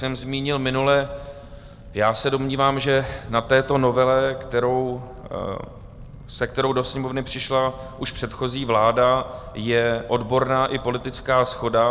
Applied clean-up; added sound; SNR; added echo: none; Fire; 18 dB; none.